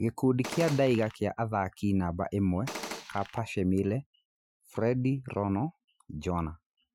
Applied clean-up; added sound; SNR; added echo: classical method Wiener filter.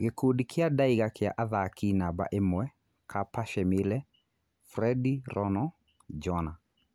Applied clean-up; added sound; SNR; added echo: none; none; none; none.